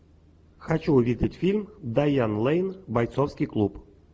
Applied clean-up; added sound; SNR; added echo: none; none; none; none.